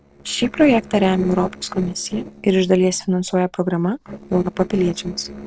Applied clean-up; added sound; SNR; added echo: neural separator model SepFormer DNS4.